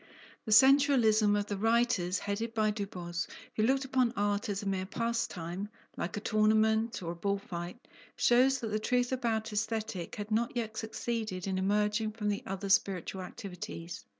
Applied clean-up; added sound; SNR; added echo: none; none; none; none.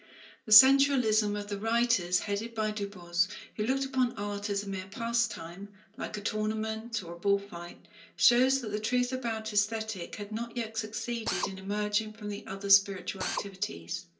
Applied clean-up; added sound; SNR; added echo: none; Drill; 7 dB; reverberation time 0.3 s.